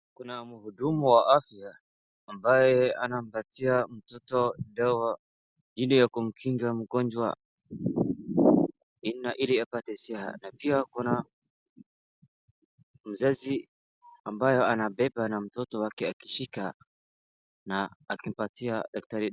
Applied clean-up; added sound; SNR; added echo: none; none; none; none.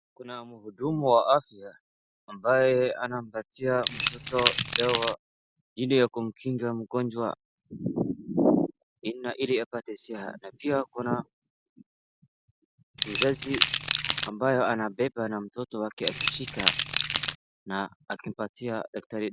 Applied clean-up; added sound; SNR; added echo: none; Rattle / Keys jangling; 0 dB; none.